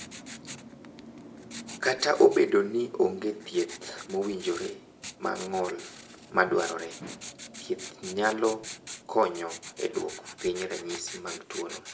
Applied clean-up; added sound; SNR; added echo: none; Writing; 14 dB; reverberation time 0.4 s.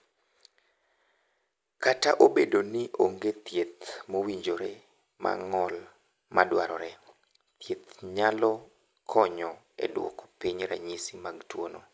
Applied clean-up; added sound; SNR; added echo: none; none; none; none.